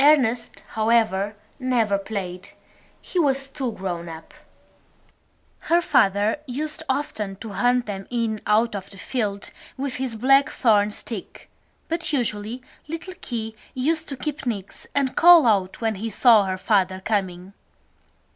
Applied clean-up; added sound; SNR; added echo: none; none; none; none.